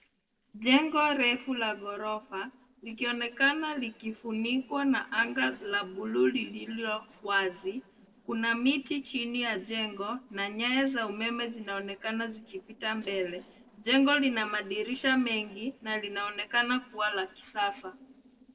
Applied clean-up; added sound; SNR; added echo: neural separator model SepFormer DNS4.